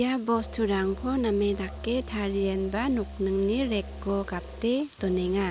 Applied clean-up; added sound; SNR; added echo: none; Musical instrument; 12 dB; none.